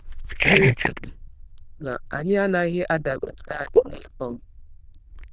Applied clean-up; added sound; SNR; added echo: neural diffusion model UNIVERSE++.